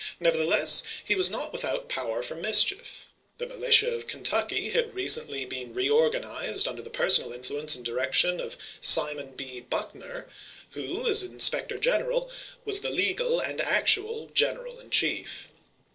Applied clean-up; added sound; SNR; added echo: neural separator model SepFormer DNS4.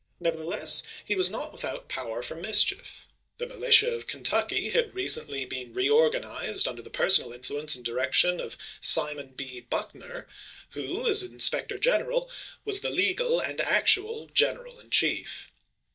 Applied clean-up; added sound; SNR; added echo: neural mask model DeepFilterNet 3.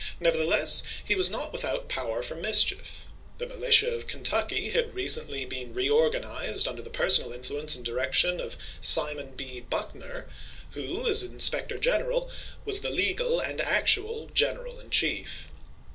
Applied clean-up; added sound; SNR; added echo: none; Tick; 10 dB; reverberation time 0.2 s.